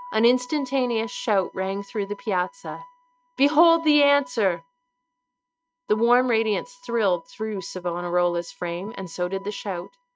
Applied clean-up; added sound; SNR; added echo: neural mask model RNNoise.